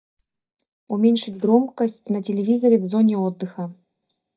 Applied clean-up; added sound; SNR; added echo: neural mask model DeepFilterNet 3.